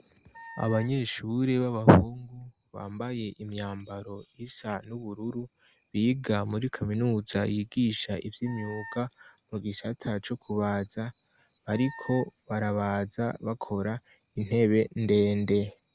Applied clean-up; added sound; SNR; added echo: none; Wind instrument, woodwind instrument; 17 dB; none.